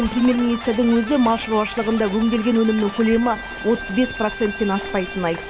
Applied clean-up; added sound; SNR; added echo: none; Stream + Electric guitar; 11 dB; none.